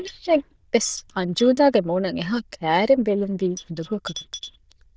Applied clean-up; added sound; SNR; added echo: neural diffusion model UNIVERSE++.